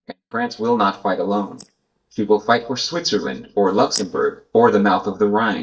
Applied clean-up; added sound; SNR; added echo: neural mask model DeepFilterNet 3.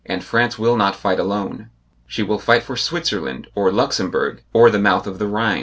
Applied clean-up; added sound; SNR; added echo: none; none; none; none.